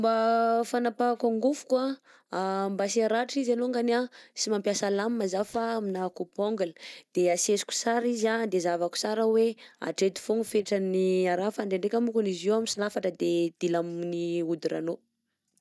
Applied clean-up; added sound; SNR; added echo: neural mask model DeepFilterNet 3.